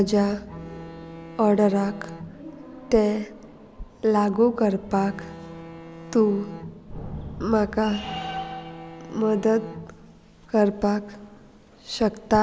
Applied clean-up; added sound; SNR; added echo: none; Bowed string instrument; 17 dB; none.